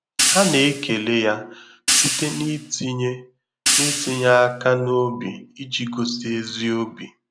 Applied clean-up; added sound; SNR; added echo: none; Hi-hat; -1 dB; none.